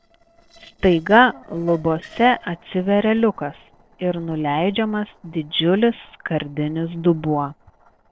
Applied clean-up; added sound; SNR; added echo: neural separator model SepFormer DNS4.